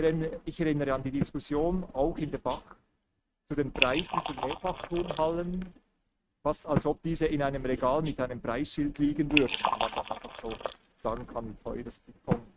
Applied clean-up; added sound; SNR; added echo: neural mask model RNNoise.